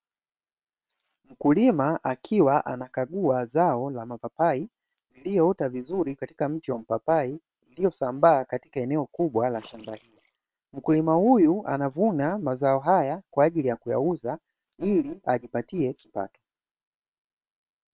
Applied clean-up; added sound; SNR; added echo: neural separator model SepFormer WHAM!.